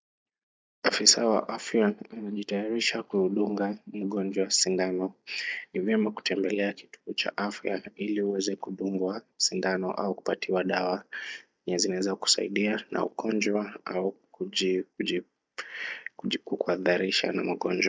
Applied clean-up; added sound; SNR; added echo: neural mask model DeepFilterNet 3.